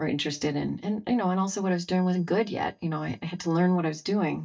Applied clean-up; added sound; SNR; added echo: neural mask model DeepFilterNet 3.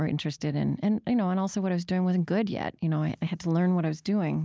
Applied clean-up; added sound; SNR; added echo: none; none; none; none.